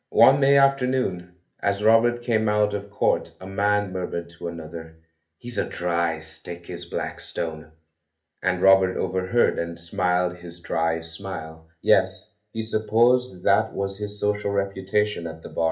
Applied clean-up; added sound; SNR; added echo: none; none; none; reverberation time 0.3 s.